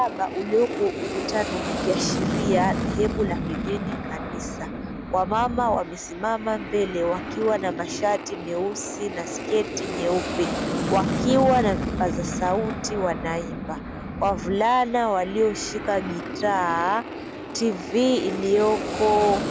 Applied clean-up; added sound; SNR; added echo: none; Aircraft; 4 dB; none.